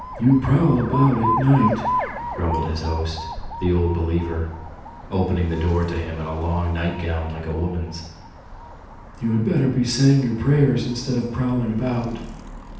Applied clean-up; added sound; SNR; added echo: none; Alarm; 10 dB; reverberation time 0.8 s.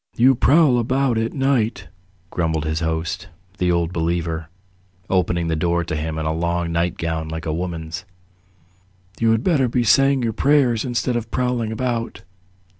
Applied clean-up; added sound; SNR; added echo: none; none; none; none.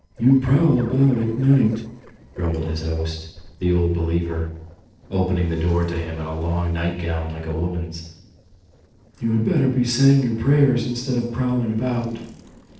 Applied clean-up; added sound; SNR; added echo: neural separator model SepFormer DNS4.